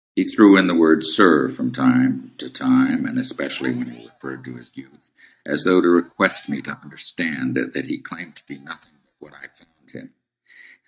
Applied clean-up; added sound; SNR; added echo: neural mask model DeepFilterNet 3.